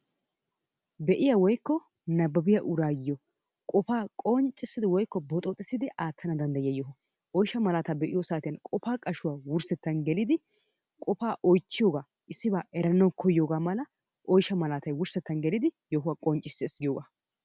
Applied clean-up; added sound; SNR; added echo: none; none; none; none.